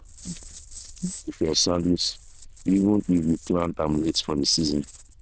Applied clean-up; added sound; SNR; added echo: neural diffusion model UNIVERSE++.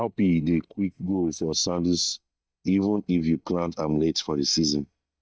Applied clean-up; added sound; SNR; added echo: neural mask model DeepFilterNet 3.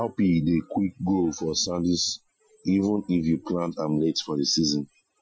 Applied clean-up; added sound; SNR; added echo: classical method Wiener filter.